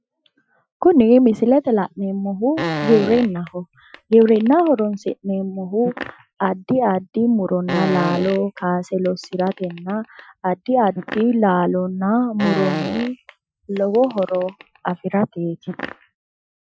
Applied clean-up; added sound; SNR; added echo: classical method Wiener filter.